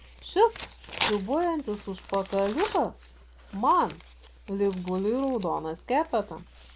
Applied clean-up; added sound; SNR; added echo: none; Tearing; 13 dB; none.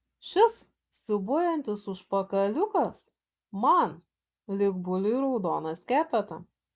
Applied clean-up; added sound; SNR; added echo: none; none; none; none.